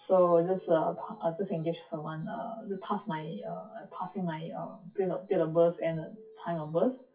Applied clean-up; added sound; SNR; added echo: classical method WPE with log-MMSE.